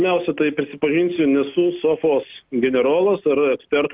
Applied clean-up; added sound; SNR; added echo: none; none; none; none.